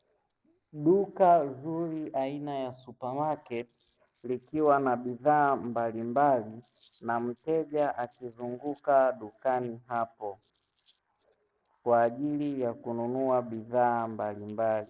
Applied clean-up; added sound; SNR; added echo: neural separator model SepFormer DNS4.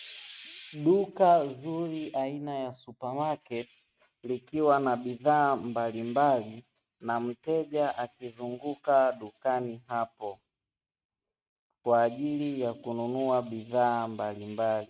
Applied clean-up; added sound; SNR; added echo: neural mask model RNNoise.